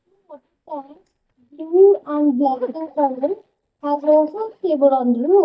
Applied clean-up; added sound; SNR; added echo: neural mask model DeepFilterNet 3.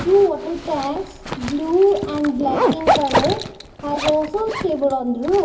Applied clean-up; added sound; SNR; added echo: none; Zipper (clothing); 4 dB; reverberation time 0.4 s.